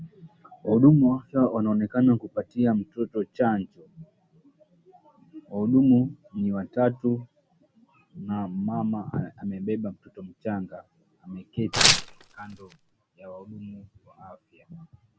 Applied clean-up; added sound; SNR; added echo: none; Tearing; -2 dB; none.